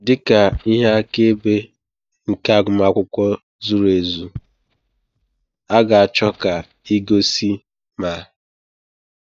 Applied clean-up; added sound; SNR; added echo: neural mask model DeepFilterNet 3.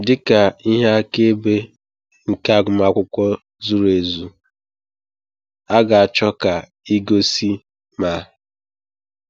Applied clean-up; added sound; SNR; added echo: none; none; none; none.